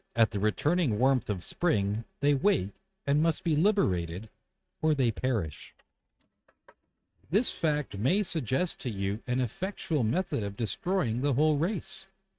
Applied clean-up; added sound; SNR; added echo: neural mask model RNNoise.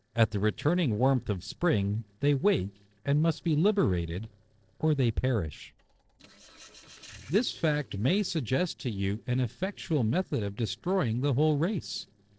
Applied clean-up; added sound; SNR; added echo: neural separator model SepFormer DNS4.